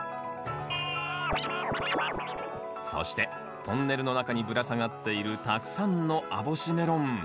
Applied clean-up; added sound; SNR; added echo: none; Scratching (performance technique); 2 dB; none.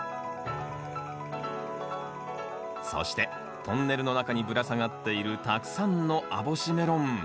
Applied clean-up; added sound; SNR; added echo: none; none; none; none.